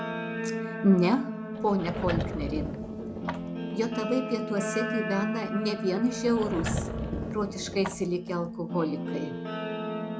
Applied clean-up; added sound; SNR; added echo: none; Sliding door / Wood + Guitar; 3 dB; none.